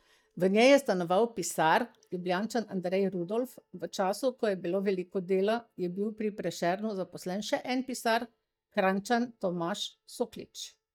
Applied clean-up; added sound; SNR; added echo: neural mask model DeepFilterNet 3.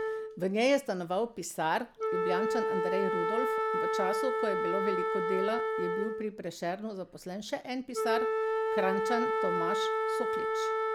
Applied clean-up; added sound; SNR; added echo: none; Wind instrument, woodwind instrument; -2 dB; none.